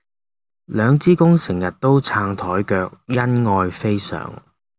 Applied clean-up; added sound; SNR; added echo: none; none; none; none.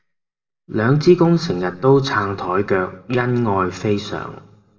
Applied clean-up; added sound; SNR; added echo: none; none; none; reverberation time 0.7 s.